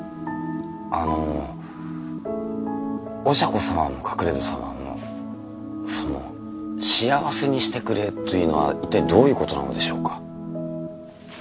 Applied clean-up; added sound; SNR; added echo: none; none; none; none.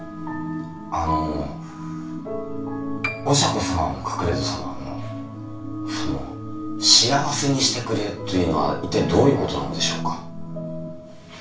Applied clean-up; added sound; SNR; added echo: none; Piano; 13 dB; reverberation time 0.3 s.